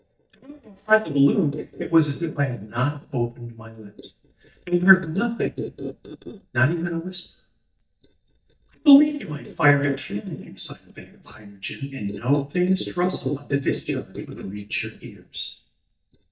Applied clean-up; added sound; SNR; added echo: neural mask model DeepFilterNet 3.